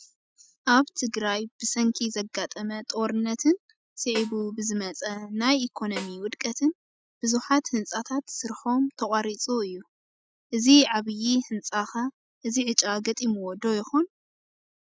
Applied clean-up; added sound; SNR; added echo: classical method Wiener filter.